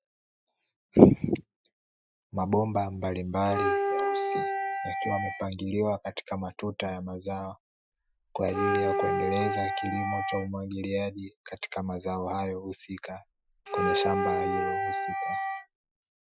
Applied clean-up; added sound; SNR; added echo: classical method Wiener filter.